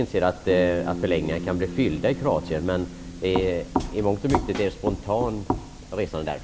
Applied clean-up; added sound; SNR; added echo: none; Bass guitar + Drum / Drum kit; 11 dB; none.